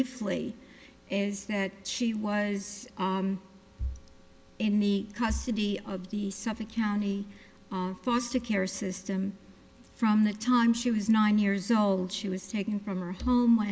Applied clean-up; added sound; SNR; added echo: none; none; none; none.